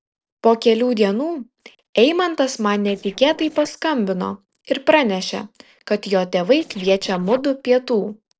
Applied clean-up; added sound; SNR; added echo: neural separator model SepFormer DNS4.